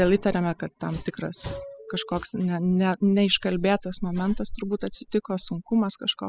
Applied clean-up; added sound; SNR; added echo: classical method spectral subtraction.